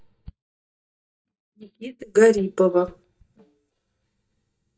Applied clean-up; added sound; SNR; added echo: neural mask model DeepFilterNet 3.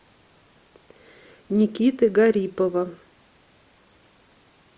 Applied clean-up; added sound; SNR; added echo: none; none; none; none.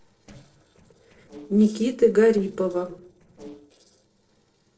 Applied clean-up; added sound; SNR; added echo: neural separator model SepFormer DNS4.